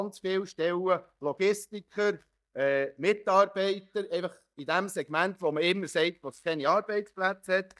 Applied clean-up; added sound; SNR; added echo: neural mask model DeepFilterNet 3.